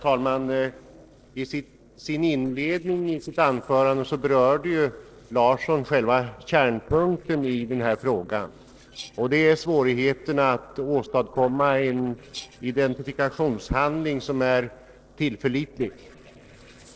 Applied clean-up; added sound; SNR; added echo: neural separator model SepFormer DNS4.